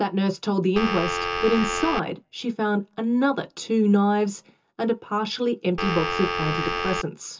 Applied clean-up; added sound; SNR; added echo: none; Telephone; 2 dB; reverberation time 0.2 s.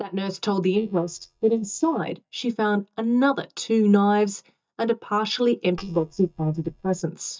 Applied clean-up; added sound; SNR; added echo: neural mask model DeepFilterNet 3.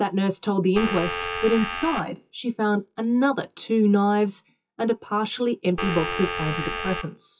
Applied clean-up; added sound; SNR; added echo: classical method WPE with log-MMSE.